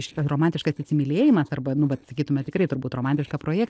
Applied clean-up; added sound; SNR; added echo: neural separator model SepFormer DNS4.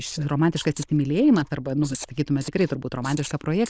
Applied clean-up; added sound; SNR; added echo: neural diffusion model UNIVERSE++.